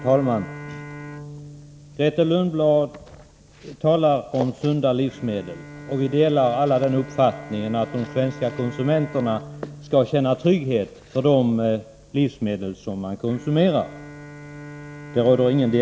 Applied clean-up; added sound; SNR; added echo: none; Bowed string instrument; 18 dB; none.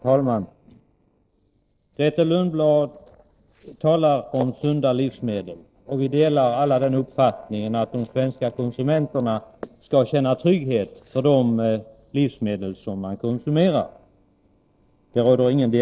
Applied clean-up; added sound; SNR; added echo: neural separator model SepFormer DNS4.